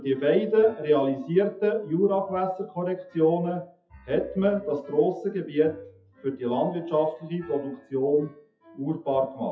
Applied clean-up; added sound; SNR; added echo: classical method WPE with log-MMSE.